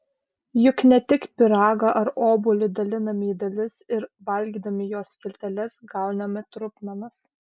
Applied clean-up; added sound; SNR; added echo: none; none; none; none.